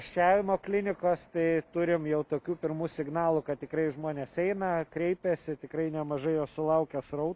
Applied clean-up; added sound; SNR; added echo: none; none; none; none.